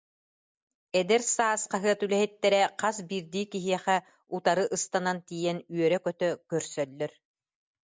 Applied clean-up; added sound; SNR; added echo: none; none; none; none.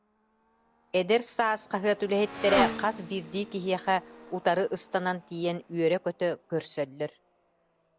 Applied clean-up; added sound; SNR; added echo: none; Motorcycle; 10 dB; none.